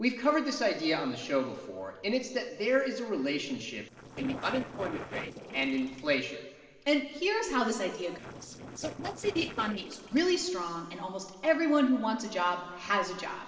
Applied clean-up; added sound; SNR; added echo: neural separator model SepFormer DNS4.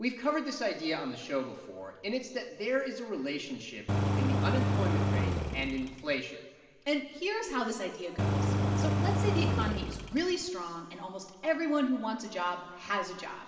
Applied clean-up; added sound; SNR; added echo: none; Engine; -4 dB; reverberation time 2.6 s.